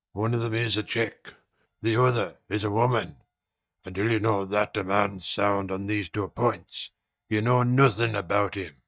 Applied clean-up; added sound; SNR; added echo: neural mask model DeepFilterNet 3.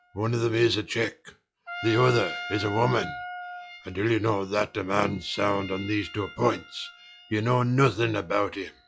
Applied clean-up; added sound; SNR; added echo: classical method log-MMSE.